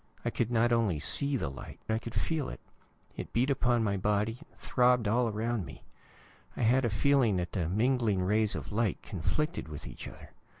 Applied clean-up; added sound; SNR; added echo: none; none; none; none.